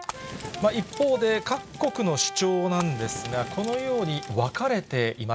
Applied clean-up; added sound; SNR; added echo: none; Fire + Brass instrument; 11 dB; none.